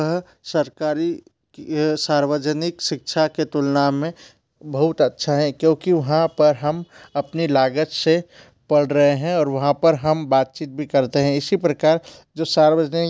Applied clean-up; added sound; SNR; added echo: none; none; none; none.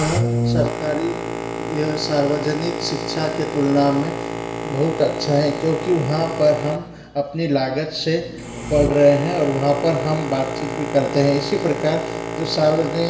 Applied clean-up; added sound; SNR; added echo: none; Boat, Water vehicle; 6 dB; reverberation time 1.3 s.